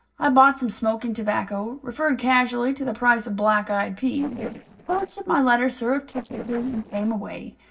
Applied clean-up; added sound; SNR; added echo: neural separator model SepFormer DNS4.